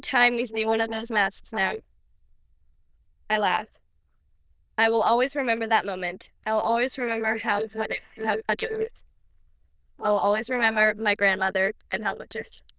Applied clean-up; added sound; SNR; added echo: neural diffusion model UNIVERSE++.